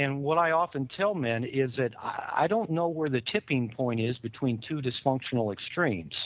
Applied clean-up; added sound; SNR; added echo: none; none; none; none.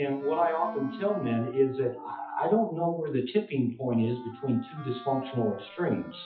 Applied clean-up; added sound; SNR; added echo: classical method WPE with log-MMSE.